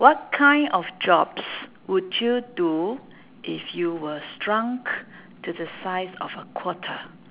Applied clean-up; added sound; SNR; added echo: none; none; none; none.